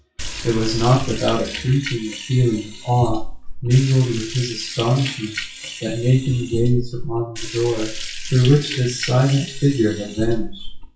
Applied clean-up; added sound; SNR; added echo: classical method WPE with log-MMSE.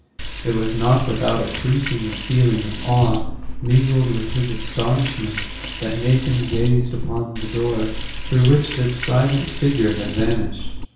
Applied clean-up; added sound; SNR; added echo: none; Liquid; 5 dB; reverberation time 0.6 s.